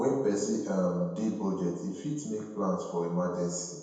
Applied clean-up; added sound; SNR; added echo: none; none; none; reverberation time 1.1 s.